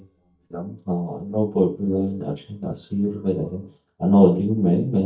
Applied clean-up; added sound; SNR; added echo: neural mask model DeepFilterNet 3.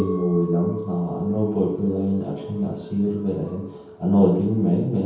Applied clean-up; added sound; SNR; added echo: none; Chink, clink; 11 dB; reverberation time 0.9 s.